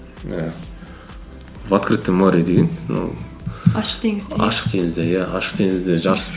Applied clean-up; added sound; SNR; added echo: none; none; none; none.